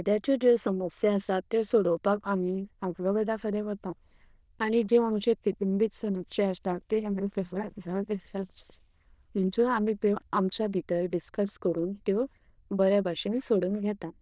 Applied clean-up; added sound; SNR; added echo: neural diffusion model UNIVERSE++.